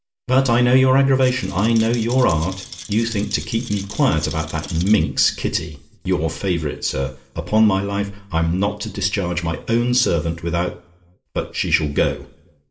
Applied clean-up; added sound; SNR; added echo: none; Rattle; 16 dB; reverberation time 0.4 s.